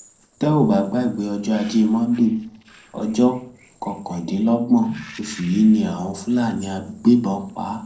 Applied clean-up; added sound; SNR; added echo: neural separator model SepFormer DNS4.